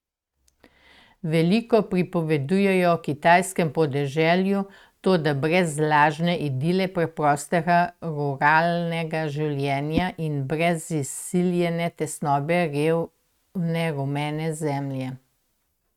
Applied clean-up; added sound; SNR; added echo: neural mask model RNNoise.